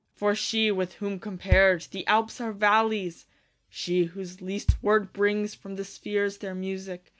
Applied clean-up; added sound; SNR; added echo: none; Bass drum; 6 dB; none.